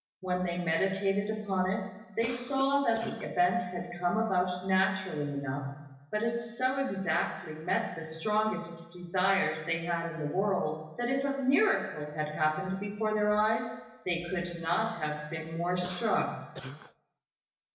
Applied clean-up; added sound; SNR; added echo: neural separator model SepFormer DNS4.